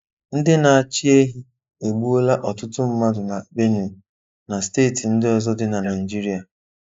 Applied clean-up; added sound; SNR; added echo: neural mask model Resemble Enhance denoiser.